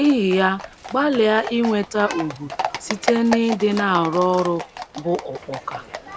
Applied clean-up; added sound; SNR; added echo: none; Livestock, farm animals, working animals; 10 dB; none.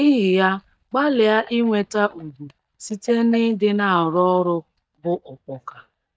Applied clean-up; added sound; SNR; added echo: neural mask model DeepFilterNet 3.